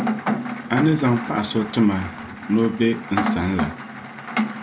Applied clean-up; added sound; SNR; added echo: none; Rain; 5 dB; none.